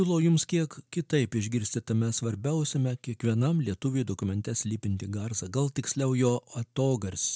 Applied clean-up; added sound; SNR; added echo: none; none; none; none.